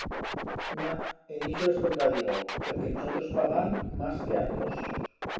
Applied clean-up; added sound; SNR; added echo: none; Scratching (performance technique); 3 dB; reverberation time 0.7 s.